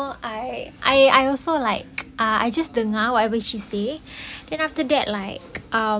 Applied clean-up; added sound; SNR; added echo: none; none; none; none.